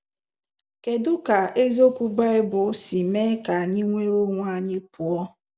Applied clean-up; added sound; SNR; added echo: none; none; none; none.